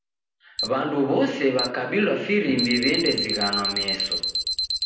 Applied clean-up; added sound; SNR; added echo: none; Alarm; 4 dB; reverberation time 0.7 s.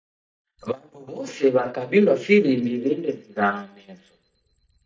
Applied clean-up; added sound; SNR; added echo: neural mask model DeepFilterNet 3.